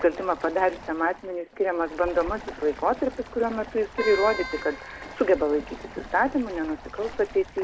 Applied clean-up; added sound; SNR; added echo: none; Stream + Keyboard (musical); 13 dB; none.